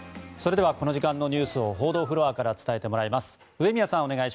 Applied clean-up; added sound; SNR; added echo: none; Engine; 19 dB; none.